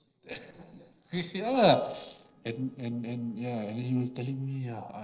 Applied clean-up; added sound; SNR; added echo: neural separator model SepFormer DNS4.